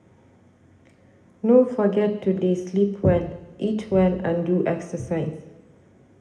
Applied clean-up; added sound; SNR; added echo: none; none; none; reverberation time 0.7 s.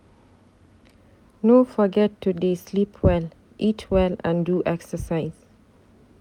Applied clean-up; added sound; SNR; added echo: none; none; none; none.